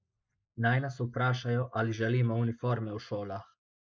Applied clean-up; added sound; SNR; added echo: neural mask model Resemble Enhance denoiser.